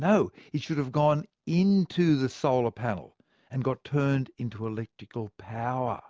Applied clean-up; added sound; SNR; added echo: none; none; none; none.